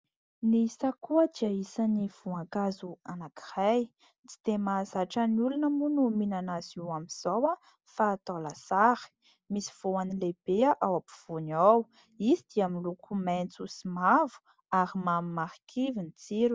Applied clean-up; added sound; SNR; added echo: none; none; none; none.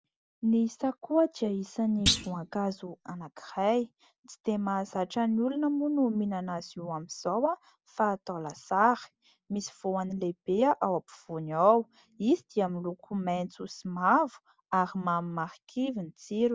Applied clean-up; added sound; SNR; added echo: none; Thump, thud; 3 dB; none.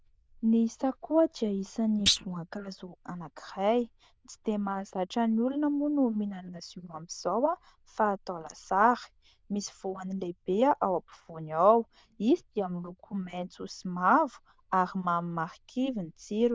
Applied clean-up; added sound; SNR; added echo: neural diffusion model UNIVERSE++.